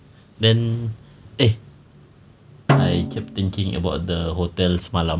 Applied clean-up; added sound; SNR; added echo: none; Snare drum; 2 dB; none.